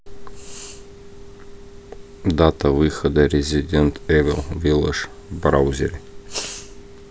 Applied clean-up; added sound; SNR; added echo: none; none; none; none.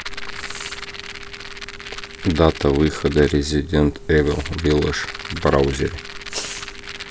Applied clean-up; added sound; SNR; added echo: none; Rattle; 13 dB; none.